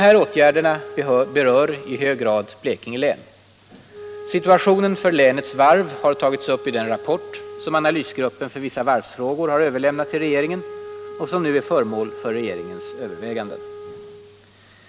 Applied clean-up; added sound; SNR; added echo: none; Wind instrument, woodwind instrument; 16 dB; none.